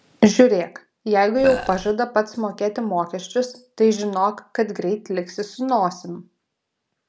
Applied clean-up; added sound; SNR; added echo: none; Burping, eructation; 9 dB; none.